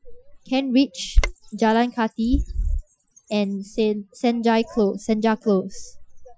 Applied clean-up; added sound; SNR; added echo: classical method Wiener filter.